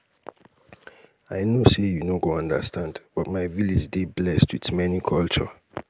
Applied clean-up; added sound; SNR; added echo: none; none; none; none.